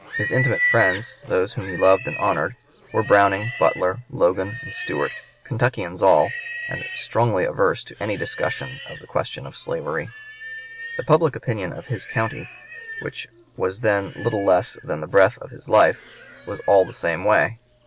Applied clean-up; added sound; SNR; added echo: none; Livestock, farm animals, working animals; 11 dB; none.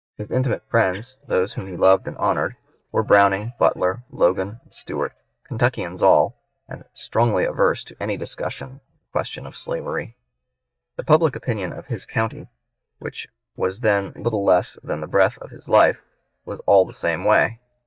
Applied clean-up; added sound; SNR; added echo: neural mask model DeepFilterNet 3.